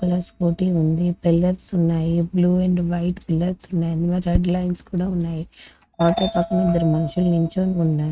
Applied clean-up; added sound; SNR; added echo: neural mask model RNNoise.